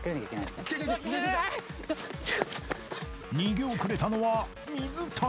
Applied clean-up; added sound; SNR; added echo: none; none; none; none.